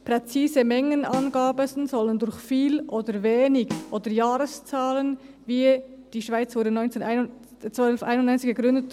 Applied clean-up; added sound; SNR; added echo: none; Snare drum; 14 dB; none.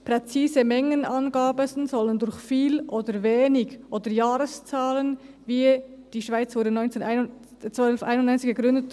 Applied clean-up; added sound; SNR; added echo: none; none; none; none.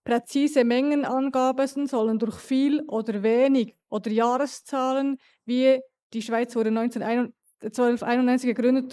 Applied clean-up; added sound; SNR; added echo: neural mask model Resemble Enhance denoiser.